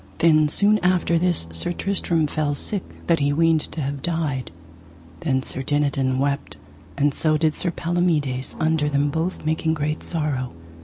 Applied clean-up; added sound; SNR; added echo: none; Guitar; 18 dB; none.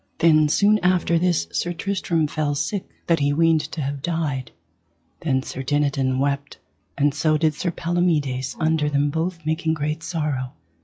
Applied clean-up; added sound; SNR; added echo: classical method log-MMSE.